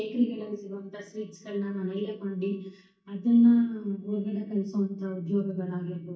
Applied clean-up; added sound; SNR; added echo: neural mask model DeepFilterNet 3.